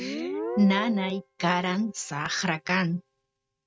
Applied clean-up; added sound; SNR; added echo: neural mask model RNNoise.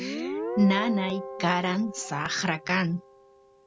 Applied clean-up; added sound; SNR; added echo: none; Guitar; 9 dB; none.